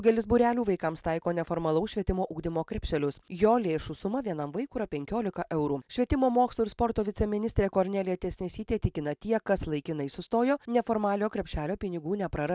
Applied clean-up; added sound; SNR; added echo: none; none; none; none.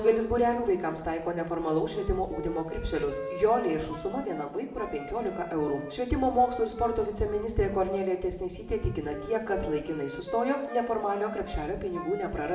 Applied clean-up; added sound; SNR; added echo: none; Wind instrument, woodwind instrument; 13 dB; reverberation time 1.0 s.